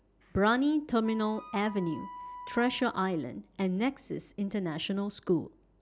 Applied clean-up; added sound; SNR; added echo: none; Wind instrument, woodwind instrument; 15 dB; none.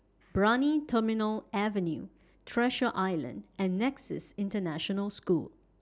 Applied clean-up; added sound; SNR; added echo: none; none; none; none.